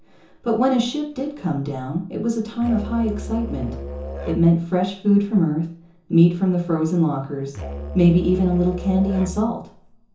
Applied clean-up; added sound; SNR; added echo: none; Musical instrument; 10 dB; reverberation time 0.6 s.